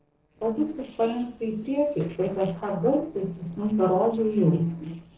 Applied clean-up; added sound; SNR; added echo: neural separator model SepFormer DNS4.